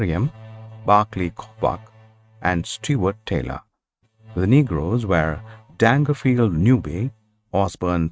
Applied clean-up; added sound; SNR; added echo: neural mask model RNNoise.